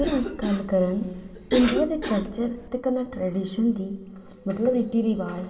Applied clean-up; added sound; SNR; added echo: none; Cough; 11 dB; reverberation time 1.7 s.